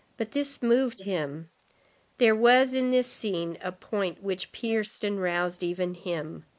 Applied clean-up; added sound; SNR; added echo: neural mask model Resemble Enhance denoiser.